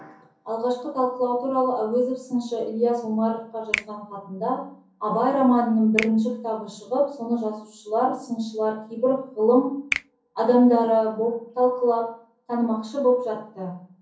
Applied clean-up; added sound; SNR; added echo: none; Finger snapping; 13 dB; reverberation time 0.6 s.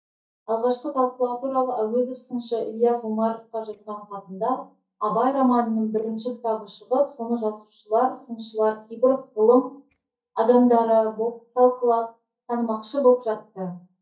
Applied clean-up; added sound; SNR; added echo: neural mask model DeepFilterNet 3.